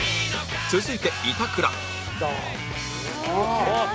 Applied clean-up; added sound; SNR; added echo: none; none; none; none.